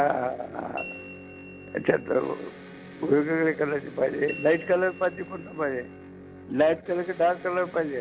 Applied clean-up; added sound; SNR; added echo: none; Electric guitar + Bell; 15 dB; none.